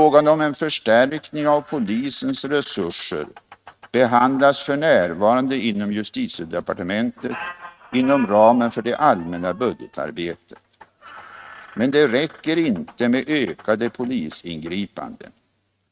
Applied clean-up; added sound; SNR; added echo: neural mask model RNNoise.